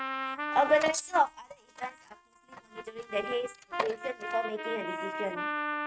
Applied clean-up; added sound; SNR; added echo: neural mask model RNNoise.